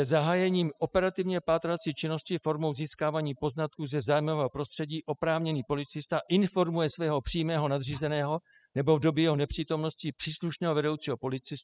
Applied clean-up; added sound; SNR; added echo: classical method spectral subtraction.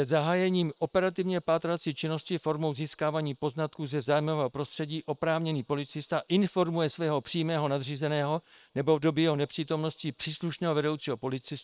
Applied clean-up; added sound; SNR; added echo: neural separator model SepFormer WHAM!.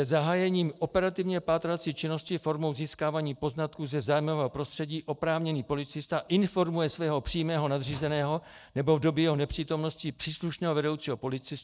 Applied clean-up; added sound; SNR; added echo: neural mask model DeepFilterNet 3.